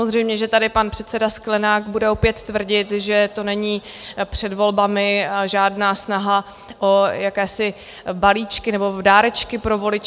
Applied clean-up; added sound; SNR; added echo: none; none; none; none.